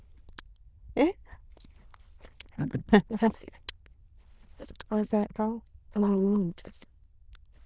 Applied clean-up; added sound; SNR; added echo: neural diffusion model UNIVERSE++.